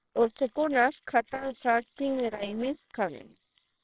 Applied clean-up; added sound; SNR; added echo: neural separator model SepFormer WHAMR!.